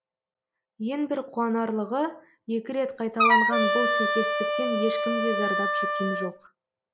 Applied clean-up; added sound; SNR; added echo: none; Wind instrument, woodwind instrument; -4 dB; none.